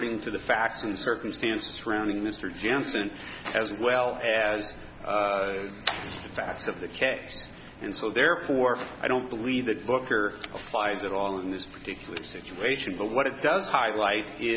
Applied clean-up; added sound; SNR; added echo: none; none; none; none.